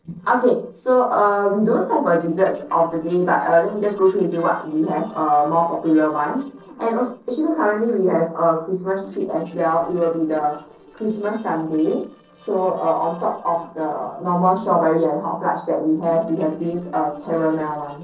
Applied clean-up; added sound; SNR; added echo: neural separator model SepFormer DNS4.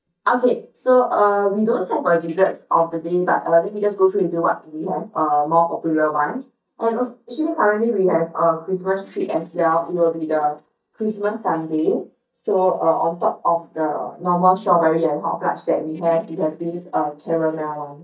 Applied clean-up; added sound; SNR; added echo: neural mask model DeepFilterNet 3.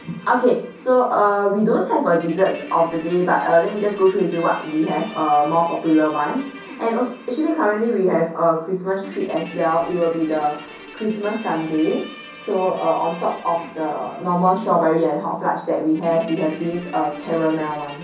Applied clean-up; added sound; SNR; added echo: none; Guitar; 19 dB; reverberation time 0.6 s.